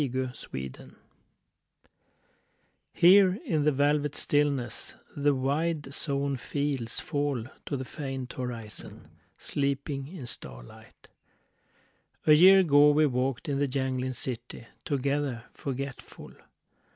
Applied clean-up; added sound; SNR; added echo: neural mask model Resemble Enhance denoiser.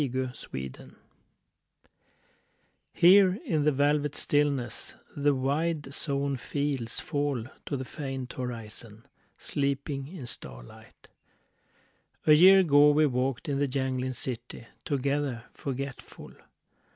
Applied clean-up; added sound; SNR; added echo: none; none; none; none.